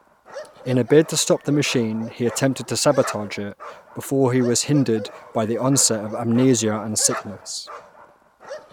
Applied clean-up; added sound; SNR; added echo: none; Bark; 16 dB; none.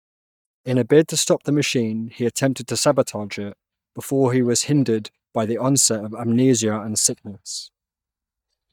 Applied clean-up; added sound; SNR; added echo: neural mask model DeepFilterNet 3.